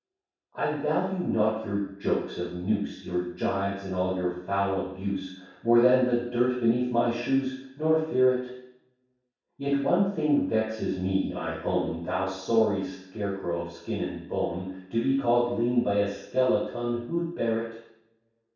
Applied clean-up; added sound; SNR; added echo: none; none; none; reverberation time 0.7 s.